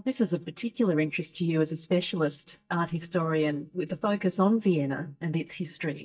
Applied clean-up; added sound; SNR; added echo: neural mask model DeepFilterNet 3.